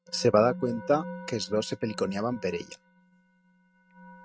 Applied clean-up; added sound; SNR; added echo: neural mask model RNNoise.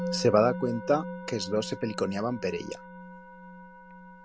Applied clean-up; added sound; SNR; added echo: none; Musical instrument; 9 dB; none.